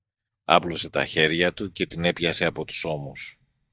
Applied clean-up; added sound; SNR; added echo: neural mask model DeepFilterNet 3.